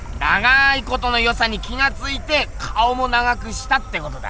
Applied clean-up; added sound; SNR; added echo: none; Insect; 9 dB; none.